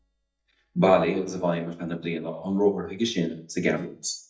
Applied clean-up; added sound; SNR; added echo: neural mask model DeepFilterNet 3.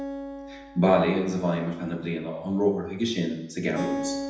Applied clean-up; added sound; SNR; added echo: none; Acoustic guitar; 10 dB; reverberation time 0.8 s.